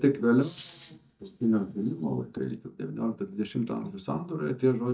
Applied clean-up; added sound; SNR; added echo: neural mask model DeepFilterNet 3.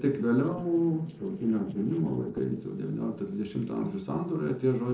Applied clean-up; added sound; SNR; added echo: neural separator model SepFormer DNS4.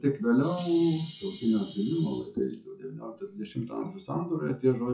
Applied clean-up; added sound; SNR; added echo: classical method WPE with log-MMSE.